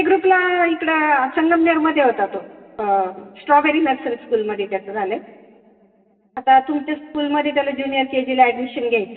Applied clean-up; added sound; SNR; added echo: none; none; none; reverberation time 2.0 s.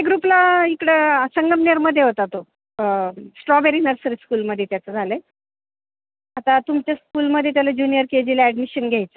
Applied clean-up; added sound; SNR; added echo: none; none; none; none.